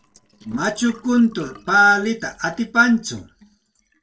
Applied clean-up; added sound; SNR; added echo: neural separator model SepFormer DNS4.